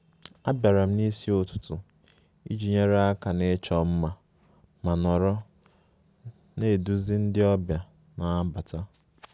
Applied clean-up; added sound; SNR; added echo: none; none; none; none.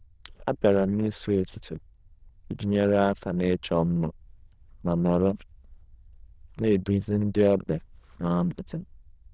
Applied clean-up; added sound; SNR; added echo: neural diffusion model UNIVERSE++.